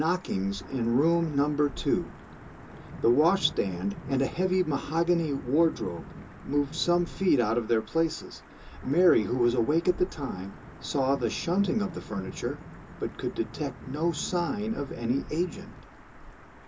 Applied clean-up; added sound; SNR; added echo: none; Thunder / Wind / Rain; 15 dB; reverberation time 0.2 s.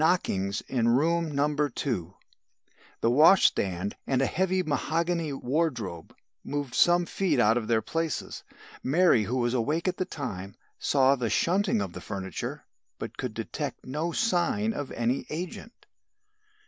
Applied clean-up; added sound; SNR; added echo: none; none; none; none.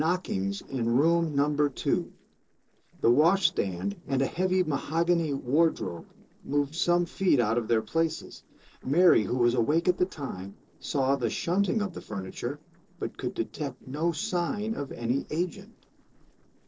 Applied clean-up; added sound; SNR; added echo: neural separator model SepFormer DNS4.